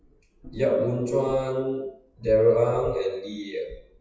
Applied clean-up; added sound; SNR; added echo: classical method WPE with log-MMSE.